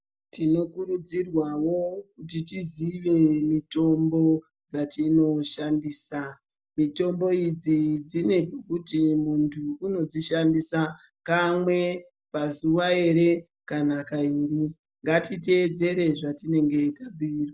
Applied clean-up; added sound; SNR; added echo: none; none; none; none.